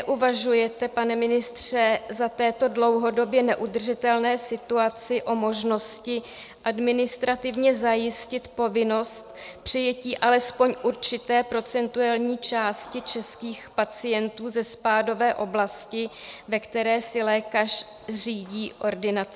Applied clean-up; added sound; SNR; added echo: none; none; none; none.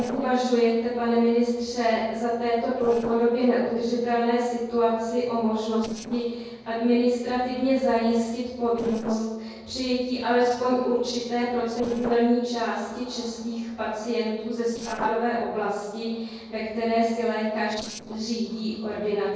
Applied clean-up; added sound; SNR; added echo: neural separator model SepFormer DNS4.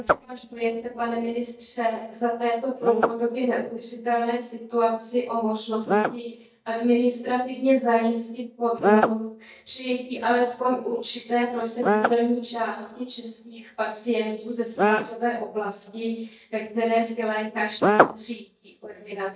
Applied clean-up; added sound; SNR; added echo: neural mask model DeepFilterNet 3.